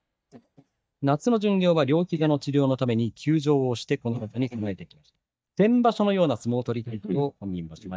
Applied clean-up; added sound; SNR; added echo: neural mask model DeepFilterNet 3.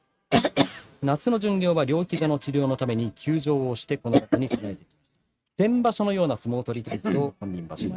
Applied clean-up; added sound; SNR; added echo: neural mask model RNNoise.